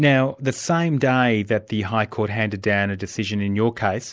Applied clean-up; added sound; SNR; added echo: none; none; none; none.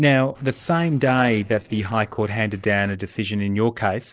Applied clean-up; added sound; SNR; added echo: neural separator model SepFormer DNS4.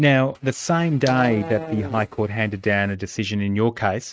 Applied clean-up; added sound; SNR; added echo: neural mask model RNNoise.